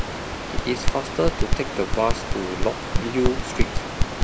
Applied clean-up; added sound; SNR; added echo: none; Crackle; -4 dB; none.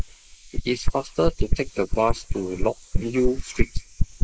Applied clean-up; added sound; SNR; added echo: neural mask model Resemble Enhance denoiser.